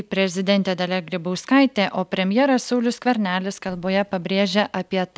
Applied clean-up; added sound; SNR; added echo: none; none; none; none.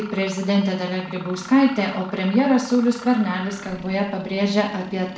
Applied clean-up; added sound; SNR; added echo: none; Mechanisms; 18 dB; reverberation time 0.5 s.